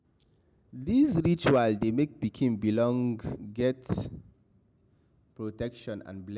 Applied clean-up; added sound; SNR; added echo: none; none; none; none.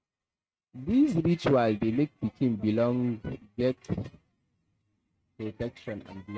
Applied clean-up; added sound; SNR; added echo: neural mask model RNNoise.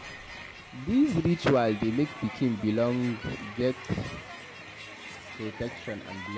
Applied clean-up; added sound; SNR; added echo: none; Crowd; 13 dB; none.